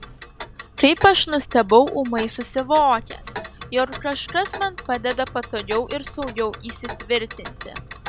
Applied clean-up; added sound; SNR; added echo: none; Tick; 14 dB; none.